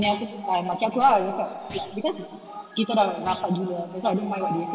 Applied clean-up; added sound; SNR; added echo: none; Thump, thud; 19 dB; reverberation time 2.8 s.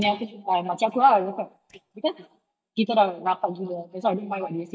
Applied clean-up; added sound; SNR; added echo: neural mask model DeepFilterNet 3.